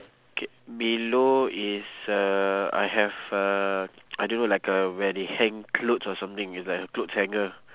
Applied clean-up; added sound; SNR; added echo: none; none; none; none.